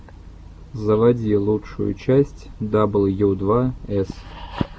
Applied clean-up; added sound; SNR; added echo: none; none; none; none.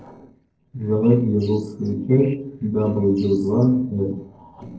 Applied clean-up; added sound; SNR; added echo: neural separator model SepFormer DNS4.